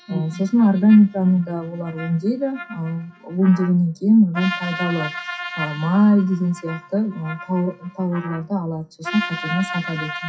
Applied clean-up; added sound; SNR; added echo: classical method WPE with log-MMSE.